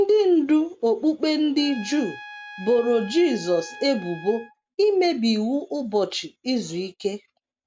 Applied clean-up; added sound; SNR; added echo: none; Trumpet; 18 dB; none.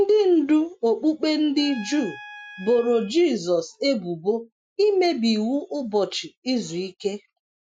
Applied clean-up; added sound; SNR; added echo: classical method Wiener filter.